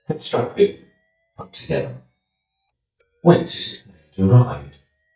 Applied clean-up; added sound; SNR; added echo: neural mask model DeepFilterNet 3.